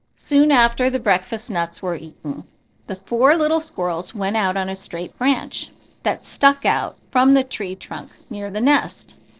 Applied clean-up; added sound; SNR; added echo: neural separator model SepFormer DNS4.